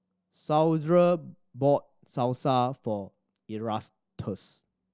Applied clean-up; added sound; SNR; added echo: none; none; none; none.